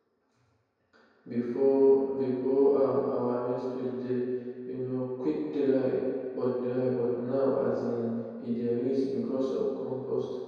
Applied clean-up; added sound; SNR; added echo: none; none; none; reverberation time 2.2 s.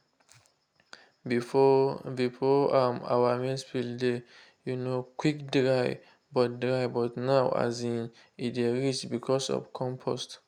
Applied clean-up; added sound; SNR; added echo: none; none; none; none.